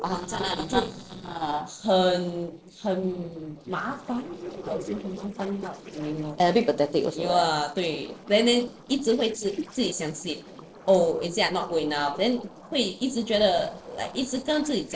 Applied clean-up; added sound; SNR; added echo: neural separator model SepFormer DNS4.